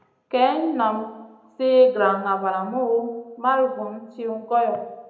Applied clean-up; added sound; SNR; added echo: none; none; none; reverberation time 0.8 s.